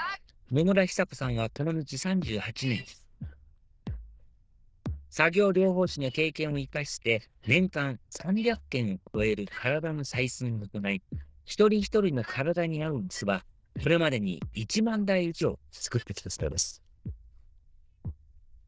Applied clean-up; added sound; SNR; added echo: neural diffusion model UNIVERSE++.